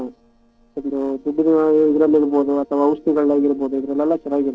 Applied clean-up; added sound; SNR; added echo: neural separator model SepFormer DNS4.